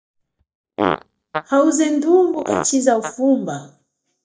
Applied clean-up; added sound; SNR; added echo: neural mask model DeepFilterNet 3.